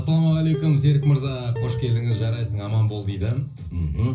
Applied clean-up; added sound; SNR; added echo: none; Plucked string instrument; 18 dB; reverberation time 0.5 s.